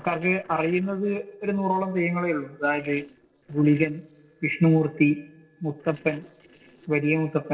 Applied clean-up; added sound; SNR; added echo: neural separator model SepFormer DNS4.